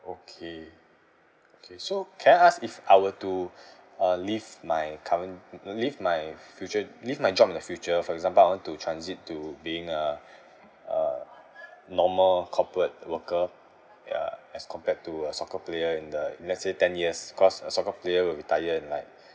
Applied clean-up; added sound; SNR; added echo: none; none; none; none.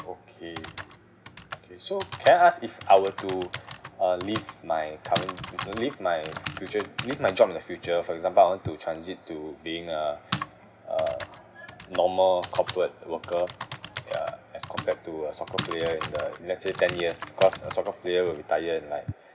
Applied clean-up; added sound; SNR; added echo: none; Typing; 11 dB; none.